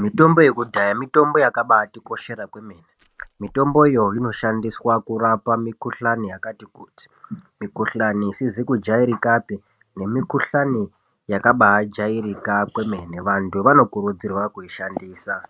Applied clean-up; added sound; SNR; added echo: neural mask model RNNoise.